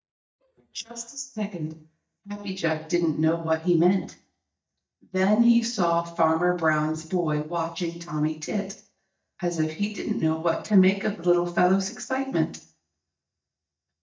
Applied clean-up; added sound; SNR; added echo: neural mask model DeepFilterNet 3.